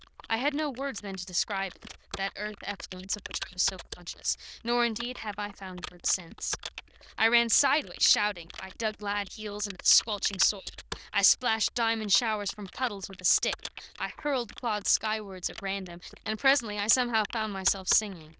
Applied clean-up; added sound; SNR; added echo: neural diffusion model UNIVERSE++.